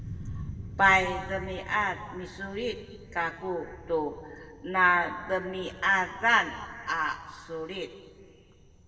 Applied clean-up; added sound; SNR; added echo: none; Thunder; 15 dB; reverberation time 2.0 s.